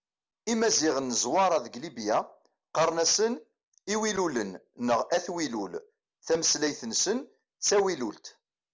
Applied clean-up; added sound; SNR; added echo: none; none; none; none.